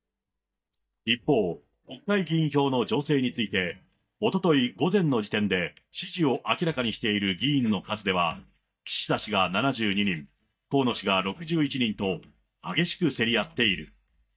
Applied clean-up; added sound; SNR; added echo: neural mask model DeepFilterNet 3.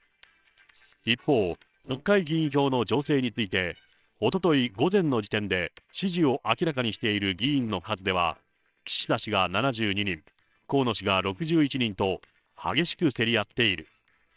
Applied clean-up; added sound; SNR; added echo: neural separator model SepFormer WHAMR!.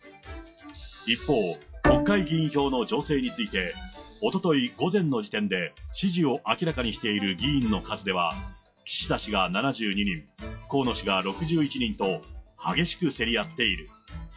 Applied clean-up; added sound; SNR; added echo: classical method WPE with log-MMSE.